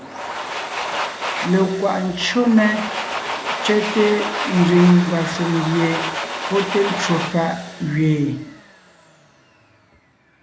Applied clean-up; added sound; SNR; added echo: none; Domestic sounds, home sounds; 7 dB; none.